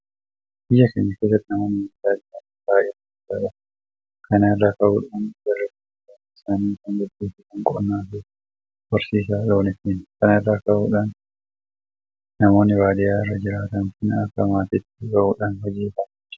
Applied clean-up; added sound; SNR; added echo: none; none; none; none.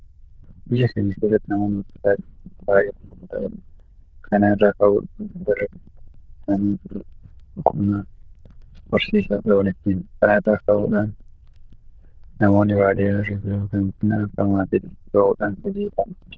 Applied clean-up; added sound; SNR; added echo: neural diffusion model UNIVERSE++.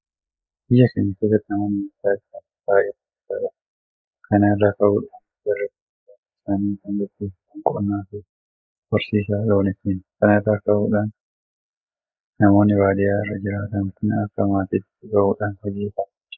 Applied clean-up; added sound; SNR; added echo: neural mask model Resemble Enhance denoiser.